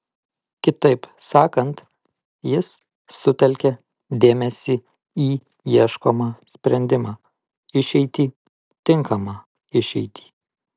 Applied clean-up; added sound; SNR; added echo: none; none; none; none.